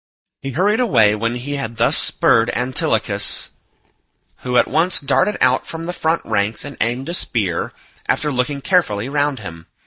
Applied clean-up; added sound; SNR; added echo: neural mask model DeepFilterNet 3.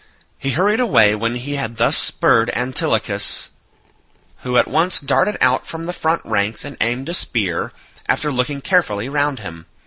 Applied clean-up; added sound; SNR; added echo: none; none; none; none.